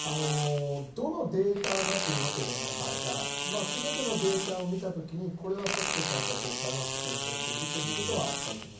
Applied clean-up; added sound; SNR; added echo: none; Fart; 1 dB; reverberation time 0.6 s.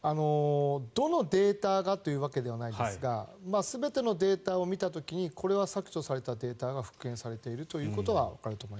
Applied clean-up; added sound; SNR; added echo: none; none; none; none.